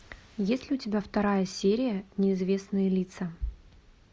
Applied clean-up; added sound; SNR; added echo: none; none; none; none.